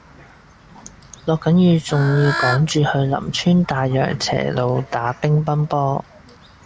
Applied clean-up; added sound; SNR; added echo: none; Bird / Fowl; 14 dB; none.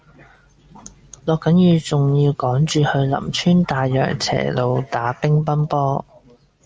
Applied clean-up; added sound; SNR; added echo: none; none; none; none.